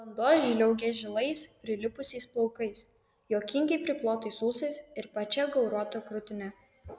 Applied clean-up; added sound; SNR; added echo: none; none; none; none.